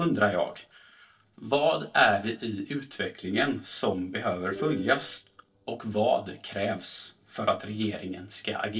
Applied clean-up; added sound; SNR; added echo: neural separator model SepFormer DNS4.